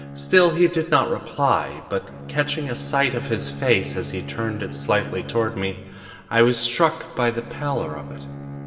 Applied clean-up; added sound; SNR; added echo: none; Bowed string instrument; 13 dB; reverberation time 1.9 s.